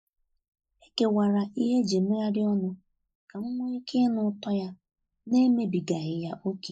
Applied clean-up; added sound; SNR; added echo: neural mask model Resemble Enhance denoiser.